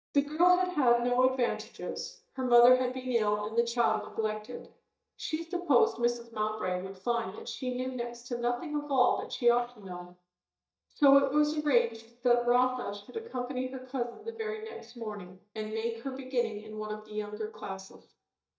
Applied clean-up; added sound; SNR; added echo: neural mask model DeepFilterNet 3.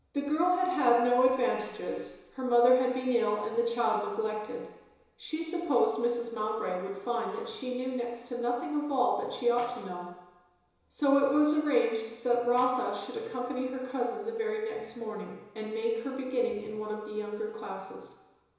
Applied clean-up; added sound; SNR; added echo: none; Tambourine; 13 dB; reverberation time 1.0 s.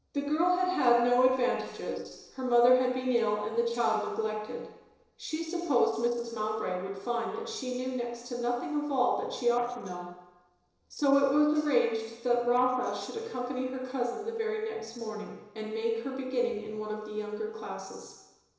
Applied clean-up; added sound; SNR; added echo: neural separator model SepFormer DNS4.